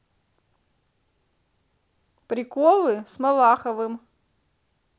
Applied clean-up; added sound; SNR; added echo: none; none; none; none.